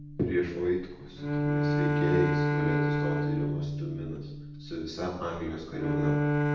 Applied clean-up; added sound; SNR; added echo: none; Bowed string instrument; -4 dB; reverberation time 0.8 s.